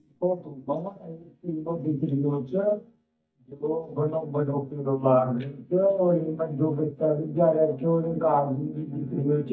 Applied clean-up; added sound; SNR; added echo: neural mask model DeepFilterNet 3.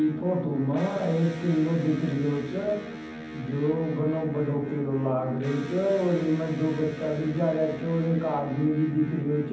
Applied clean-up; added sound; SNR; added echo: none; Electric guitar; 13 dB; reverberation time 0.8 s.